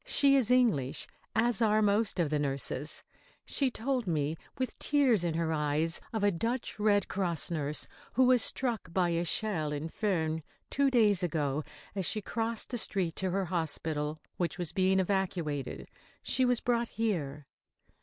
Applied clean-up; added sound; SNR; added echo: none; none; none; none.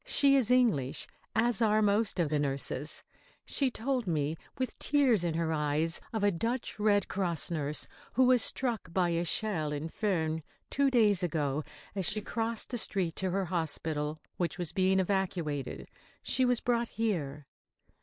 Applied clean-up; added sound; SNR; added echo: neural mask model Resemble Enhance denoiser.